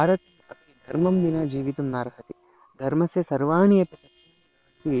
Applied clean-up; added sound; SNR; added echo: neural separator model SepFormer WHAM!.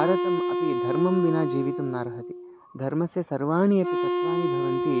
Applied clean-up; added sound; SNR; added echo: none; Wind instrument, woodwind instrument; 1 dB; none.